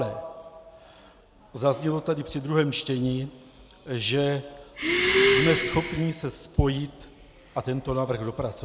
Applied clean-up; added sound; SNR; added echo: none; Breathing; -3 dB; none.